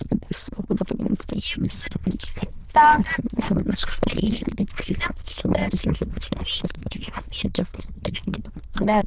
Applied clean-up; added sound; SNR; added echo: neural diffusion model UNIVERSE++.